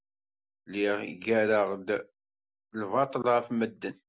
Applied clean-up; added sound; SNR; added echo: none; none; none; none.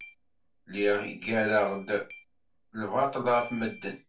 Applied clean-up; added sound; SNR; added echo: none; Keyboard (musical); 19 dB; reverberation time 0.2 s.